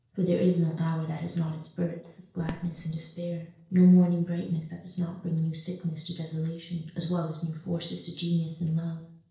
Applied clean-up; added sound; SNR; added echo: neural separator model SepFormer DNS4.